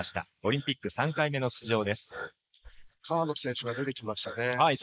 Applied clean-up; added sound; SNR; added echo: neural mask model Resemble Enhance denoiser.